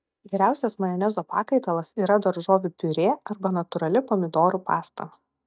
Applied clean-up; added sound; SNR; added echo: neural mask model DeepFilterNet 3.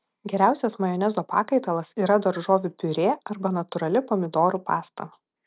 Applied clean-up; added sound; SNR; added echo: none; none; none; none.